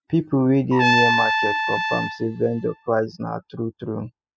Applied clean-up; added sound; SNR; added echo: classical method spectral subtraction.